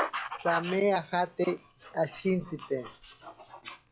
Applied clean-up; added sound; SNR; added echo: classical method log-MMSE.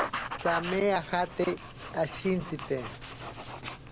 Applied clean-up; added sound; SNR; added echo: none; Writing; 6 dB; none.